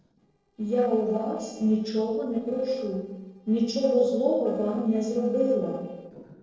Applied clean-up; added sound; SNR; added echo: neural separator model SepFormer DNS4.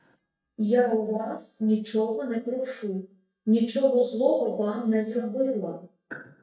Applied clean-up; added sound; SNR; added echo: neural mask model DeepFilterNet 3.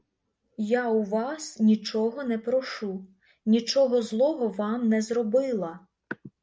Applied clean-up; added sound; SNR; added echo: none; none; none; none.